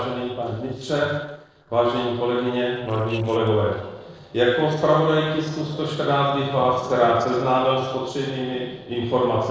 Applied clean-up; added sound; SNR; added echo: neural separator model SepFormer DNS4.